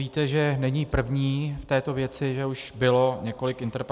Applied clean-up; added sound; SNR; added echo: none; none; none; none.